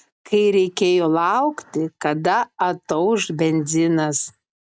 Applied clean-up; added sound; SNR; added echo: none; none; none; none.